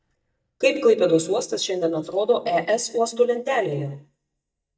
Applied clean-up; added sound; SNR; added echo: neural mask model DeepFilterNet 3.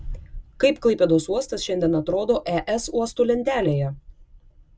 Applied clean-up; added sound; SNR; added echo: none; none; none; none.